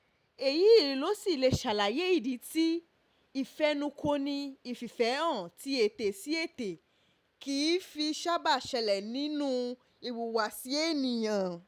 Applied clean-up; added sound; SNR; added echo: none; none; none; none.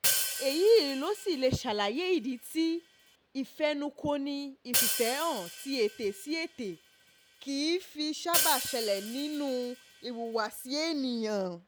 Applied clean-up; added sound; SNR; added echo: none; Hi-hat; 5 dB; none.